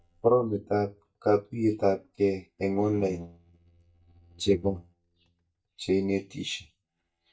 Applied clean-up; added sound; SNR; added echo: neural mask model DeepFilterNet 3.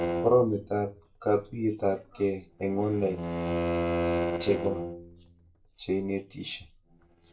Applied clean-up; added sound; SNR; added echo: neural separator model SepFormer DNS4.